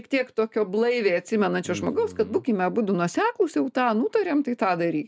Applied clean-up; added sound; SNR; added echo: none; none; none; none.